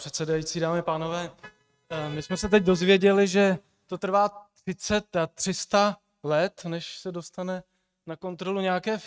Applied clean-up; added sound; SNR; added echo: neural mask model RNNoise.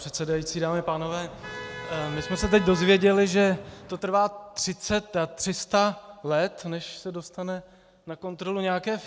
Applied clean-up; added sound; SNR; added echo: none; Motor vehicle (road); 12 dB; none.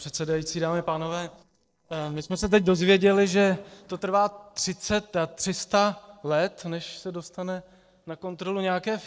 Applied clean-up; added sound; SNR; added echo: neural separator model SepFormer DNS4.